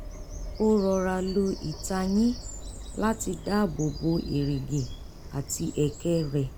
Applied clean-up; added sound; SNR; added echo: none; Bird vocalization, bird call, bird song; 11 dB; none.